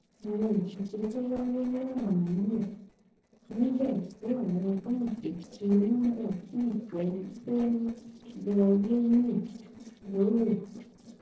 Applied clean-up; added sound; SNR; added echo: neural separator model SepFormer DNS4.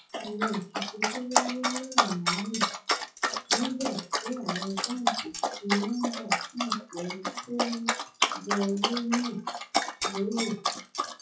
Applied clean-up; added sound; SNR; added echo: classical method WPE with log-MMSE.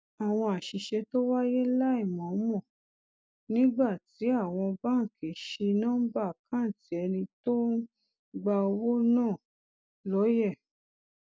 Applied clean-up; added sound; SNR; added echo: none; none; none; none.